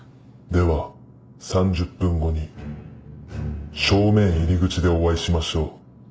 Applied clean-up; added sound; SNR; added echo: none; none; none; none.